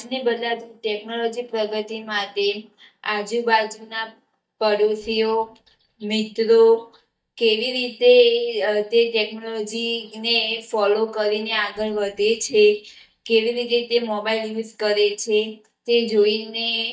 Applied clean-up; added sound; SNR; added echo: neural mask model DeepFilterNet 3.